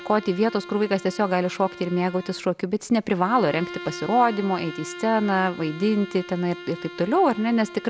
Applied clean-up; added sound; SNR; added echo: none; Bowed string instrument; 15 dB; none.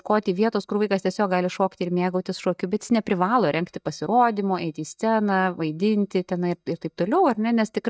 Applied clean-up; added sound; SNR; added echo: neural mask model DeepFilterNet 3.